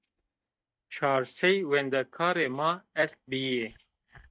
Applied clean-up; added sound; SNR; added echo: neural mask model DeepFilterNet 3.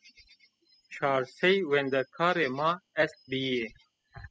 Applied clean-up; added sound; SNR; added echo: classical method spectral subtraction.